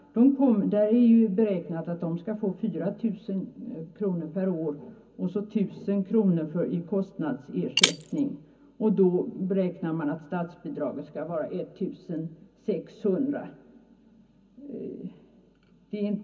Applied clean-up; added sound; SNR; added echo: none; Shatter; 4 dB; reverberation time 0.4 s.